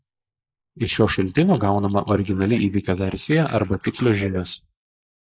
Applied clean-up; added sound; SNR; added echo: neural mask model Resemble Enhance denoiser.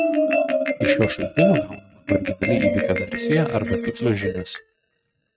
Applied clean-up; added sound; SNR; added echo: neural mask model RNNoise.